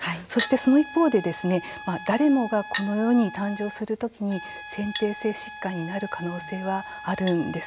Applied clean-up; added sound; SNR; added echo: none; Trumpet + Chink, clink; 13 dB; none.